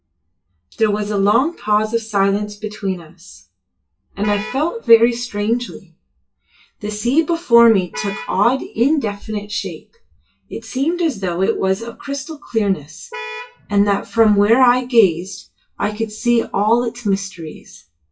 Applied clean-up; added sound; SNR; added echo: classical method WPE with log-MMSE.